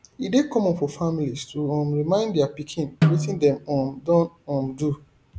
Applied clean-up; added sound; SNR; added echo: none; Snare drum; 3 dB; none.